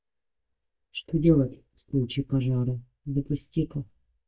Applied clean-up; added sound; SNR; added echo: neural mask model DeepFilterNet 3.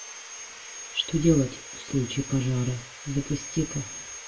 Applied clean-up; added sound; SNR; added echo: none; Sawing; 12 dB; reverberation time 0.2 s.